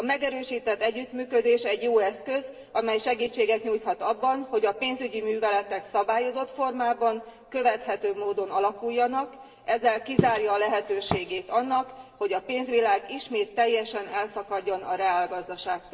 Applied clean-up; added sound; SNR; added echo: none; Walk, footsteps; 5 dB; reverberation time 1.7 s.